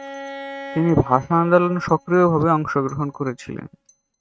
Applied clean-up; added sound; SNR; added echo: neural mask model RNNoise.